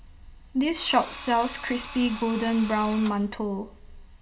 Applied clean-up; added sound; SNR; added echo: none; Drill; 14 dB; reverberation time 0.4 s.